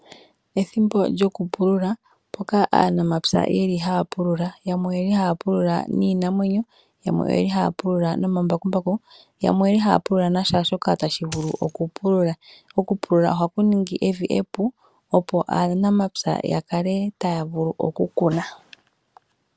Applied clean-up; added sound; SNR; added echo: none; Coin (dropping); 16 dB; none.